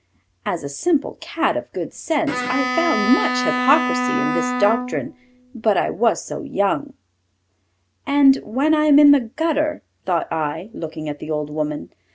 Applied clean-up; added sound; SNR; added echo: none; Bowed string instrument; 2 dB; none.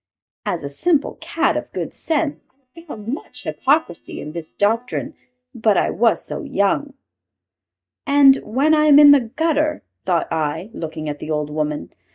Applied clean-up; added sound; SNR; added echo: neural mask model DeepFilterNet 3.